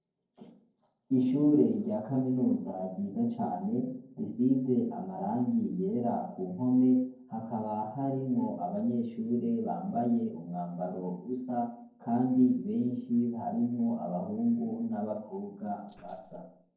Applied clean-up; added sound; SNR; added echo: neural separator model SepFormer DNS4.